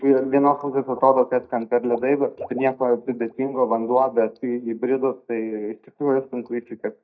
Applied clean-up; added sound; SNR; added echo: neural mask model DeepFilterNet 3.